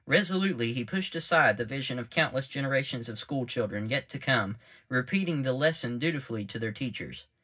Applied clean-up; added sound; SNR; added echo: none; none; none; reverberation time 0.4 s.